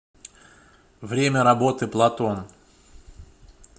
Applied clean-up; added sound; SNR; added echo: none; none; none; none.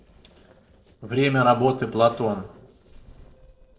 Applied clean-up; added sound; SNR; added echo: neural separator model SepFormer DNS4.